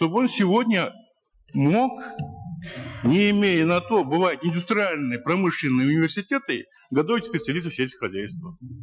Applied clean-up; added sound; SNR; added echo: classical method Wiener filter.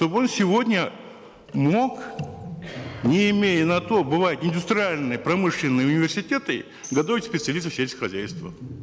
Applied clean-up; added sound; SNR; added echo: none; Tambourine + Wild animals; 20 dB; none.